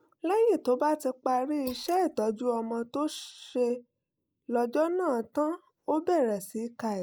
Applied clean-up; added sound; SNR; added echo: neural mask model Resemble Enhance denoiser.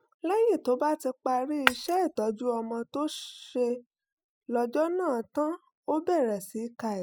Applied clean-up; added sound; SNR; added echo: classical method spectral subtraction.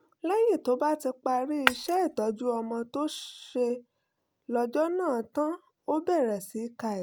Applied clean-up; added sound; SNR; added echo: none; Shatter; 2 dB; none.